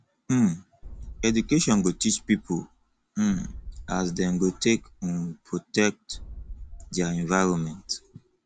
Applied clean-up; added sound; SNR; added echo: none; Boom; 16 dB; none.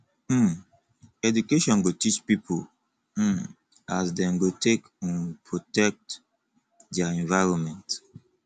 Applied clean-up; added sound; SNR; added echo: none; none; none; none.